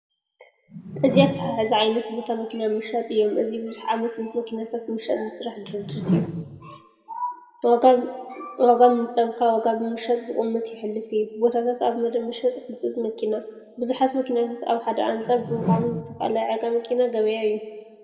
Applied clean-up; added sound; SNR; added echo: none; Whoosh, swoosh, swish; 4 dB; reverberation time 1.3 s.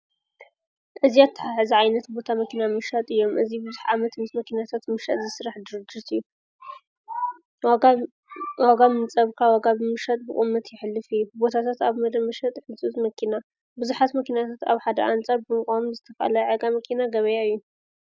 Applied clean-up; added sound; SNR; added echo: none; none; none; none.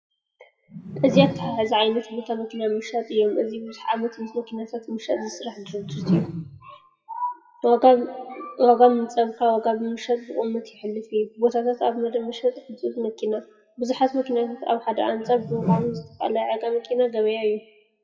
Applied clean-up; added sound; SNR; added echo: classical method WPE with log-MMSE.